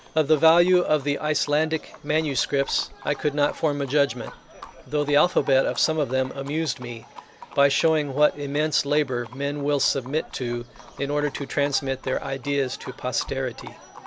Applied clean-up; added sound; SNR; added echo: none; Livestock, farm animals, working animals; 20 dB; none.